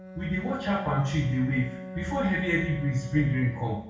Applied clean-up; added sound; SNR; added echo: none; Bowed string instrument; 13 dB; reverberation time 0.6 s.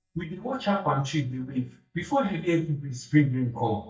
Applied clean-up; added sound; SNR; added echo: neural mask model DeepFilterNet 3.